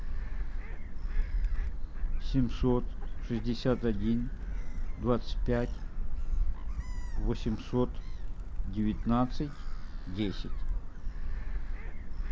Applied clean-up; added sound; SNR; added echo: none; Gull, seagull; -4 dB; none.